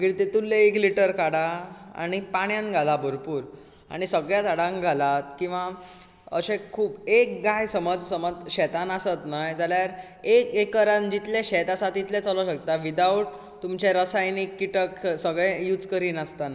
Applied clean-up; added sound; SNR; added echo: none; none; none; none.